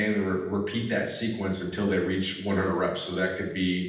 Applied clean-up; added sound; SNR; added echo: none; none; none; reverberation time 0.8 s.